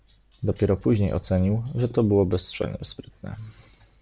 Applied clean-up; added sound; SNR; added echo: none; none; none; none.